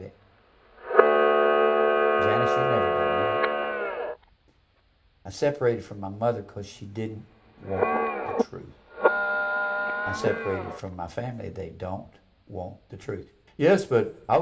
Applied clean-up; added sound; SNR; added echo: none; Camera; -4 dB; reverberation time 0.4 s.